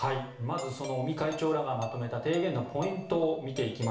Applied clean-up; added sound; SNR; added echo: none; Doorbell; 15 dB; reverberation time 0.7 s.